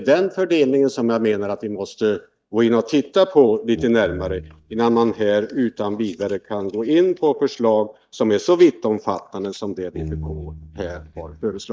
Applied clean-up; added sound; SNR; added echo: neural mask model DeepFilterNet 3.